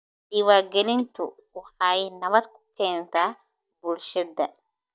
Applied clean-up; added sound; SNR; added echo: neural mask model DeepFilterNet 3.